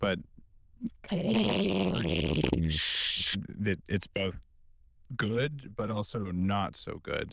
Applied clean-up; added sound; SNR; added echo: neural diffusion model UNIVERSE++.